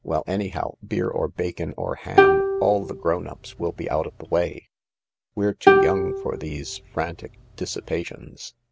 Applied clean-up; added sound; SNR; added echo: none; Plucked string instrument; -4 dB; none.